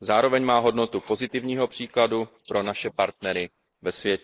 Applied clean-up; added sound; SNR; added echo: neural mask model Resemble Enhance denoiser.